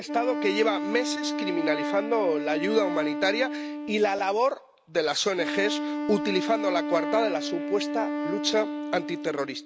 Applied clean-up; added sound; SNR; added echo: none; Wind instrument, woodwind instrument; 4 dB; none.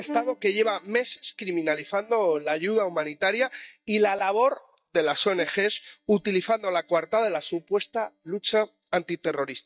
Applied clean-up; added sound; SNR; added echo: neural mask model DeepFilterNet 3.